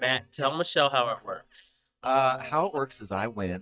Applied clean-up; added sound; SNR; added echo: neural mask model DeepFilterNet 3.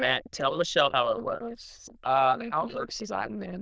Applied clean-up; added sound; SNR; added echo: neural diffusion model UNIVERSE++.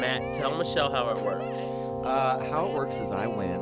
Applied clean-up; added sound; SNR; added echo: none; Keyboard (musical); 2 dB; none.